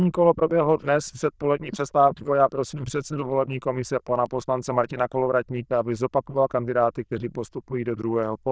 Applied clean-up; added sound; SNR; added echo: neural diffusion model UNIVERSE++.